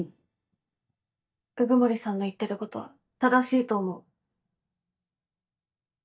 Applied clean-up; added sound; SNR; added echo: neural mask model DeepFilterNet 3.